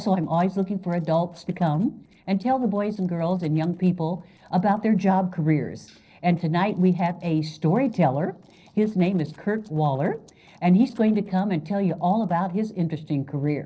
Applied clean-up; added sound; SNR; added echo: neural separator model SepFormer DNS4.